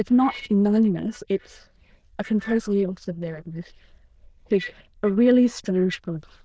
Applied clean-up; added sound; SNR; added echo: neural diffusion model UNIVERSE++.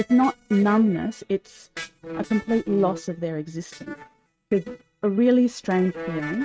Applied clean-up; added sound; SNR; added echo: neural mask model RNNoise.